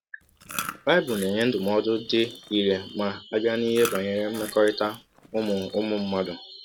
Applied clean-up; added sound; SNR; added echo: none; Chewing, mastication; 15 dB; none.